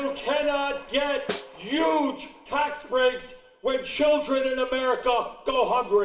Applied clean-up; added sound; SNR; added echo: none; Snare drum; 14 dB; reverberation time 0.6 s.